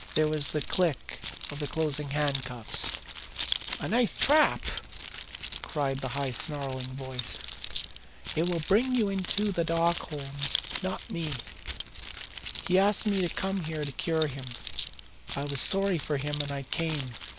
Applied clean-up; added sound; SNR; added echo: none; Keys jangling; 3 dB; none.